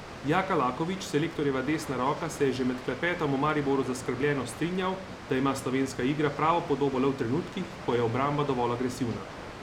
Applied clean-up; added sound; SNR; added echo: none; Water; 12 dB; none.